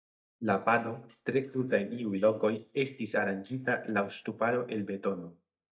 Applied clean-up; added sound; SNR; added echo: neural mask model DeepFilterNet 3.